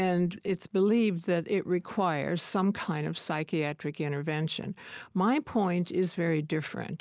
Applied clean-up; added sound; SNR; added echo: none; none; none; none.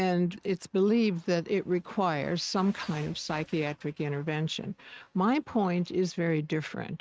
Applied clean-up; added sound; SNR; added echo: neural mask model RNNoise.